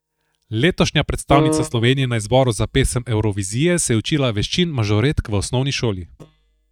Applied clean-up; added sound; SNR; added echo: neural mask model DeepFilterNet 3.